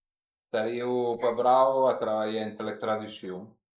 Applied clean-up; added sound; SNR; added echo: neural mask model Resemble Enhance denoiser.